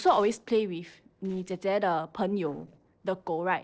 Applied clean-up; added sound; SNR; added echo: neural separator model SepFormer DNS4.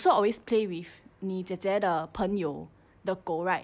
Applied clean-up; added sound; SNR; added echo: none; none; none; none.